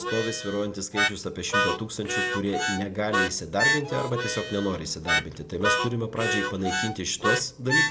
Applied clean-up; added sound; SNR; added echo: none; Harmonica; -1 dB; none.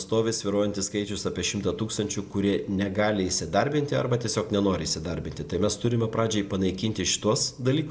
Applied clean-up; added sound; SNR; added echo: none; none; none; none.